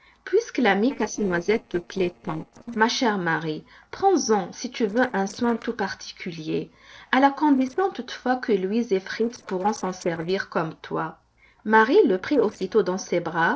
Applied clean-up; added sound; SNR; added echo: neural separator model SepFormer DNS4.